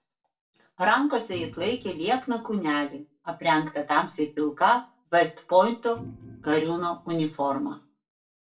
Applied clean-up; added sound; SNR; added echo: none; Organ; 18 dB; reverberation time 0.2 s.